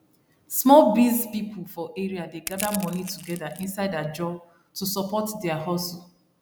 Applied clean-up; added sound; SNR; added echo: none; Crushing; 13 dB; none.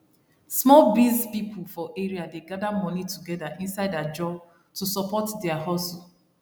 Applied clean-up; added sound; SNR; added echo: none; none; none; none.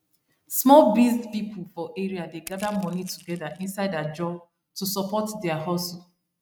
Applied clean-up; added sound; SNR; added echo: neural mask model RNNoise.